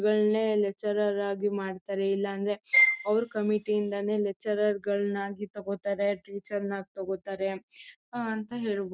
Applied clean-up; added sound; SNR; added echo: none; Bowed string instrument; -1 dB; none.